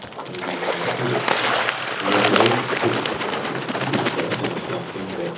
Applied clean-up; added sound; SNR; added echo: none; Water / Bird; -5 dB; reverberation time 0.6 s.